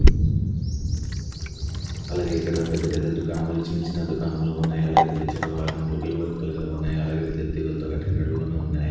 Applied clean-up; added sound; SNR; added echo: none; Sink (filling or washing); 2 dB; reverberation time 1.1 s.